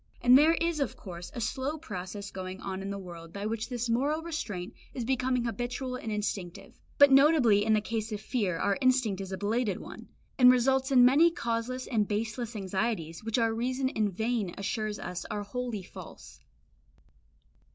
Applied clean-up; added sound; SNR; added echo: none; none; none; none.